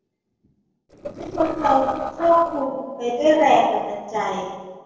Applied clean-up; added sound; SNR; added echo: neural separator model SepFormer DNS4.